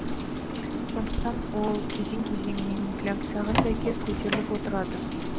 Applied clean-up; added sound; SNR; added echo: none; Door + Rain; -2 dB; none.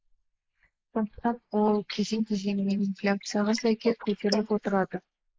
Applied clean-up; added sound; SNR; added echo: neural mask model Resemble Enhance denoiser.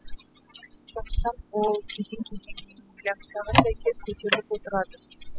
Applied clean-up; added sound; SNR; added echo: classical method spectral subtraction.